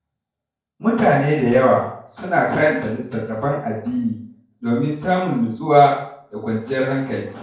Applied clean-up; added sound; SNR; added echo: neural separator model SepFormer DNS4.